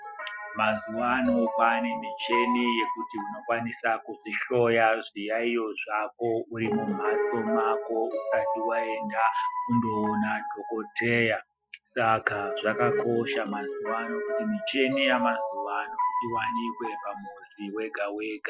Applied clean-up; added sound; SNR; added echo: classical method Wiener filter.